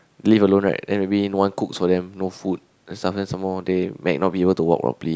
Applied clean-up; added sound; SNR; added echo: none; none; none; none.